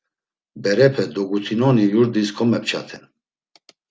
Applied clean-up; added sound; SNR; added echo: none; none; none; none.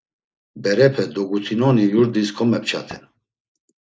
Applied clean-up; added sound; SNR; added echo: neural mask model Resemble Enhance denoiser.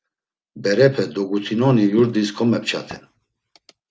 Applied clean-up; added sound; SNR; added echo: none; Walk, footsteps; 19 dB; none.